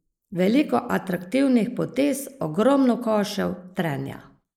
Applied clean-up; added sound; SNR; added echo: neural mask model Resemble Enhance denoiser.